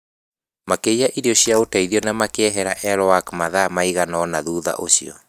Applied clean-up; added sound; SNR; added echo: neural mask model DeepFilterNet 3.